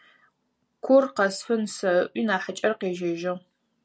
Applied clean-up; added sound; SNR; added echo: none; none; none; none.